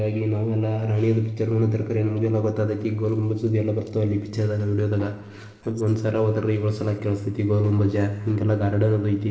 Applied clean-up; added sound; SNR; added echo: neural separator model SepFormer DNS4.